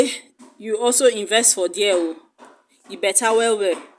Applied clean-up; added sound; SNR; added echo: none; none; none; none.